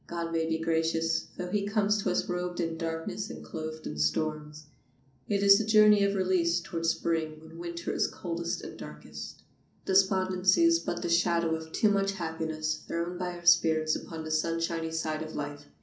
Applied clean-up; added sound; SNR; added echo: none; none; none; reverberation time 0.6 s.